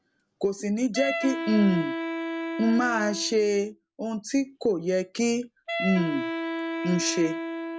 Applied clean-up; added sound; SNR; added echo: none; Wind instrument, woodwind instrument; 6 dB; none.